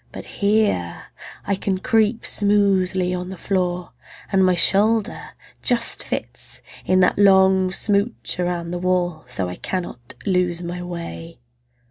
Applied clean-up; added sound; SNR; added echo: none; none; none; none.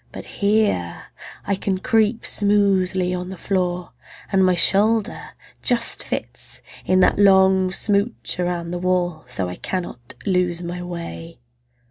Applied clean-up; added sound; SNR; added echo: none; Knock; 14 dB; none.